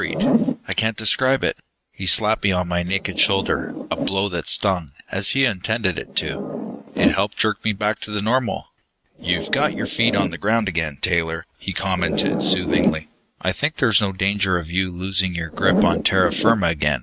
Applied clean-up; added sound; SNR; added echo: neural mask model RNNoise.